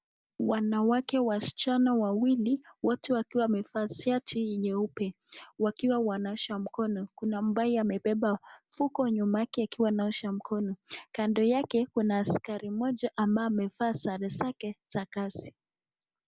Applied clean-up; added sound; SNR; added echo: none; none; none; none.